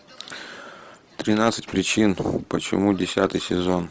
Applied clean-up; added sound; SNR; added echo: none; none; none; none.